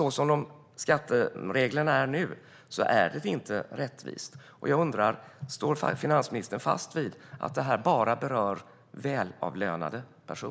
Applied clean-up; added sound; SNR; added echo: none; none; none; none.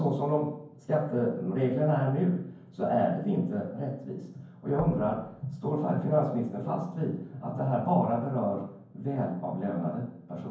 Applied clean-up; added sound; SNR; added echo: none; Knock / Wood / Percussion; 17 dB; reverberation time 0.9 s.